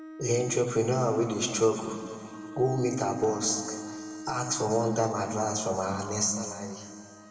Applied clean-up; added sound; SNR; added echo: none; Bowed string instrument; 15 dB; reverberation time 2.4 s.